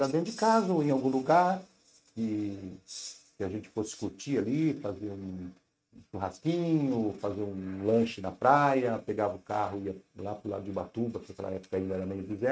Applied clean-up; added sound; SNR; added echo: neural mask model RNNoise.